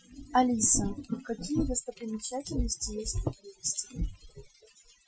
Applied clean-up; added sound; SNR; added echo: classical method Wiener filter.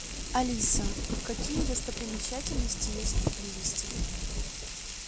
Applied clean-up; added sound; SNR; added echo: none; Thunder / Rain + Frying (food); -2 dB; none.